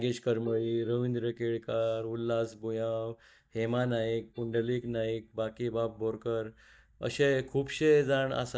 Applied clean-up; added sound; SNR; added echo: neural mask model DeepFilterNet 3.